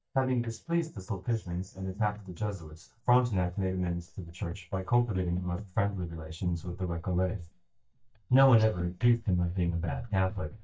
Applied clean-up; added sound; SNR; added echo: neural mask model DeepFilterNet 3.